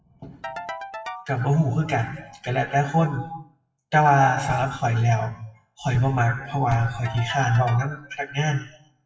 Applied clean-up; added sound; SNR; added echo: classical method WPE with log-MMSE.